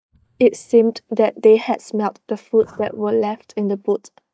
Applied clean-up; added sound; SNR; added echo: neural mask model DeepFilterNet 3.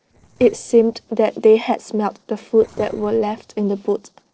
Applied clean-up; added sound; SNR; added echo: neural separator model SepFormer DNS4.